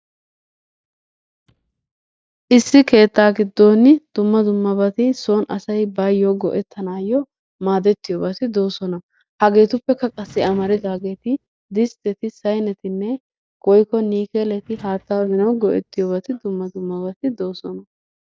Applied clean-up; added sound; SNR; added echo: neural mask model DeepFilterNet 3.